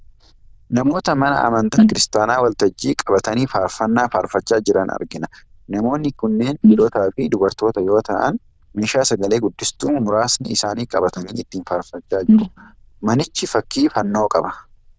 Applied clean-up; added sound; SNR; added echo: neural diffusion model UNIVERSE++.